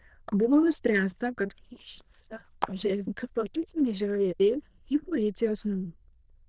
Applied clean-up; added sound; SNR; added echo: neural diffusion model UNIVERSE++.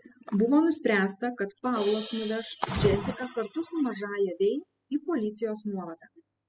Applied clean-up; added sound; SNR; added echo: classical method spectral subtraction.